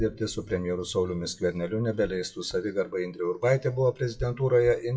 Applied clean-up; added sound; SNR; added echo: classical method WPE with log-MMSE.